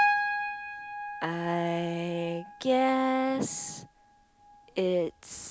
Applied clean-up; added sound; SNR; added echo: none; Piano; 4 dB; none.